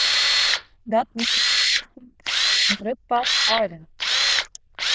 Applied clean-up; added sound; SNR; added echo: neural diffusion model UNIVERSE++.